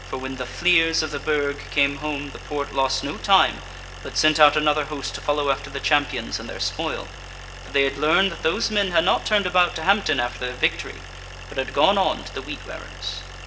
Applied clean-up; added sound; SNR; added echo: none; Idling; 13 dB; reverberation time 0.6 s.